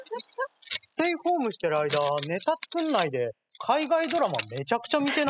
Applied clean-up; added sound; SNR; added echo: classical method spectral subtraction.